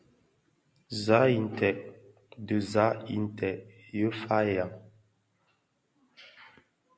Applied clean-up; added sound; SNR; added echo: none; none; none; none.